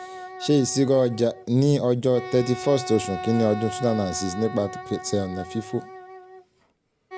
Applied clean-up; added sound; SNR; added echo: none; Wind instrument, woodwind instrument; 13 dB; none.